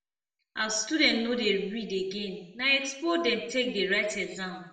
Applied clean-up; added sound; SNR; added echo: none; none; none; reverberation time 0.7 s.